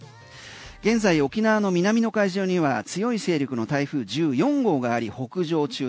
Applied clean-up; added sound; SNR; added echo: none; none; none; none.